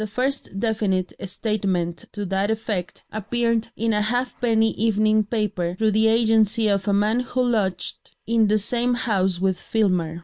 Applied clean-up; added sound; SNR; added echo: neural mask model Resemble Enhance denoiser.